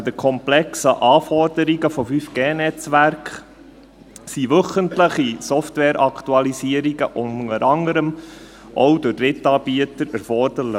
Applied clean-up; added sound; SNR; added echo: none; none; none; none.